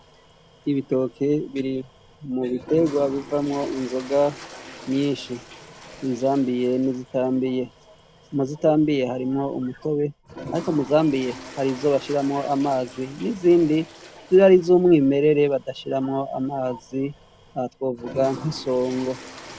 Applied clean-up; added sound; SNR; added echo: none; Toilet flush; 19 dB; none.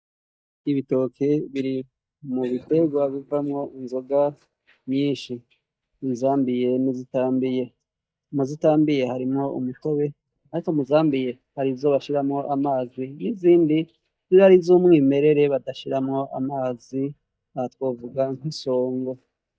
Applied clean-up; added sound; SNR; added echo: neural mask model DeepFilterNet 3.